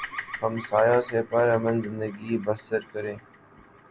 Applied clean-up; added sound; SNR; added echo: none; Bird vocalization, bird call, bird song; 16 dB; none.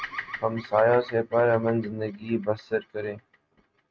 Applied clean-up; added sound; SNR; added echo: neural mask model RNNoise.